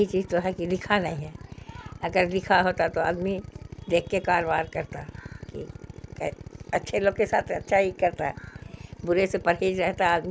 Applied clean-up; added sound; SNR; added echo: none; Drill; 15 dB; none.